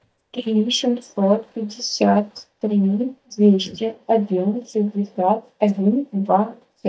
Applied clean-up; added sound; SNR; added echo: neural mask model DeepFilterNet 3.